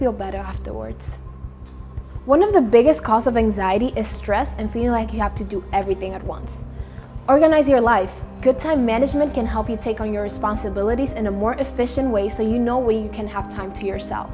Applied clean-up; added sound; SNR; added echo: none; none; none; none.